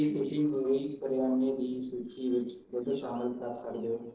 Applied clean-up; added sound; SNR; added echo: neural separator model SepFormer DNS4.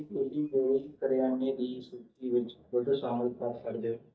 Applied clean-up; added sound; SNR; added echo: neural mask model DeepFilterNet 3.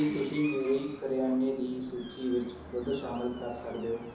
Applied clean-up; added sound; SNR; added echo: none; Door; 15 dB; reverberation time 2.8 s.